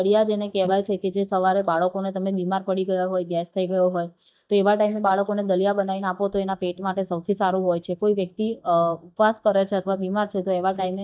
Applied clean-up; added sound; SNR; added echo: neural mask model DeepFilterNet 3.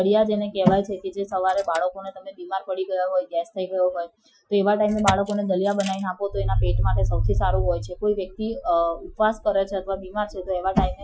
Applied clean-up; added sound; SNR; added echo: classical method Wiener filter.